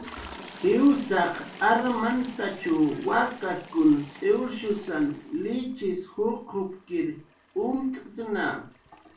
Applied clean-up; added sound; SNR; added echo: none; Toilet flush; 20 dB; reverberation time 0.2 s.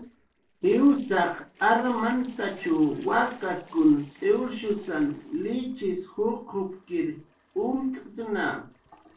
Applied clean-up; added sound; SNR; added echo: neural separator model SepFormer DNS4.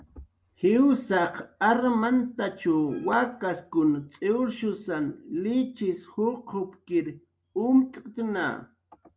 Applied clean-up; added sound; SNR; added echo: none; none; none; none.